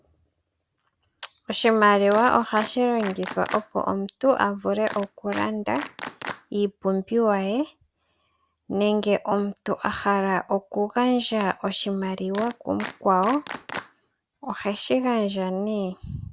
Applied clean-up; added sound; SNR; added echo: none; Clapping; 13 dB; none.